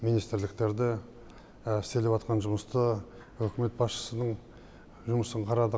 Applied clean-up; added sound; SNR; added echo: none; none; none; none.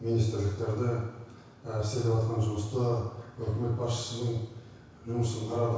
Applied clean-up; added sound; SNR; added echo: none; none; none; reverberation time 1.1 s.